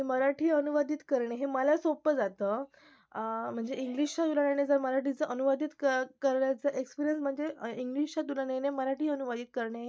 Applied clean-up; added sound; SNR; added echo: none; none; none; none.